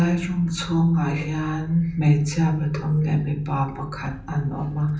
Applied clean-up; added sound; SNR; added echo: none; Motor vehicle (road); 18 dB; reverberation time 0.6 s.